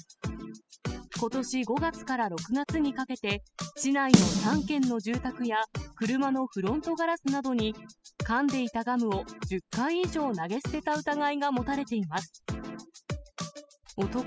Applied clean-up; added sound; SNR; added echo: classical method spectral subtraction.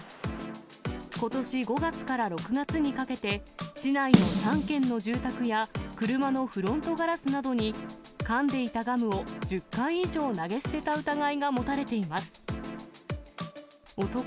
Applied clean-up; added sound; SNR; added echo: none; Snare drum; -1 dB; none.